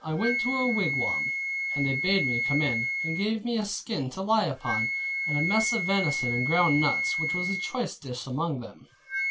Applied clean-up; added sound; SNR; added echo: none; Wind instrument, woodwind instrument; 1 dB; reverberation time 0.2 s.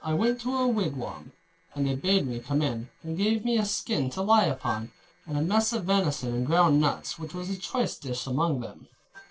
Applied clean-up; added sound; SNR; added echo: neural separator model SepFormer DNS4.